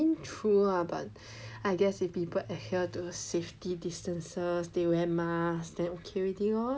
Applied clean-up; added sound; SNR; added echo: none; none; none; none.